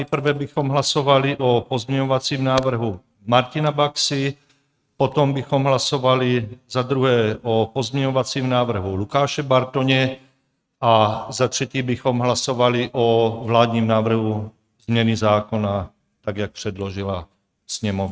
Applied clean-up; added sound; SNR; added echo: neural mask model RNNoise.